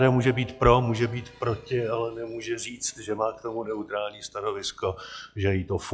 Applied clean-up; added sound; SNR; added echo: classical method log-MMSE.